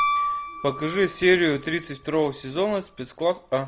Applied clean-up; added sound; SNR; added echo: none; Piano; 7 dB; none.